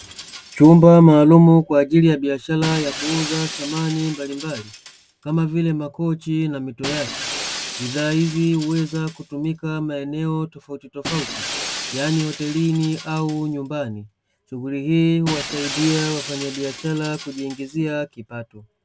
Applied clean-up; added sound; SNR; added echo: none; Shatter; 14 dB; none.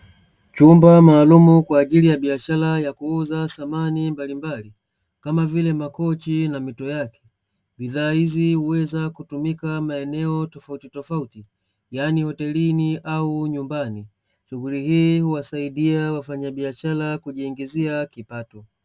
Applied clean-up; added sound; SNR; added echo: none; none; none; none.